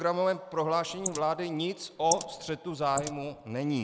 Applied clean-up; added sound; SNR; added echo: neural mask model Resemble Enhance denoiser.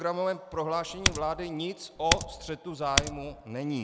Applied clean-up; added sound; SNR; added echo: none; Typing; -2 dB; none.